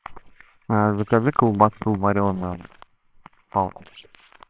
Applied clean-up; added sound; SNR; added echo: neural separator model SepFormer WHAMR!.